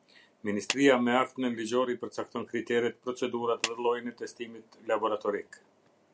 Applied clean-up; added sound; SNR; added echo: none; Clapping; 11 dB; none.